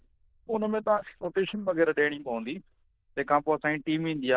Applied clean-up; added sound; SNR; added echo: neural diffusion model UNIVERSE++.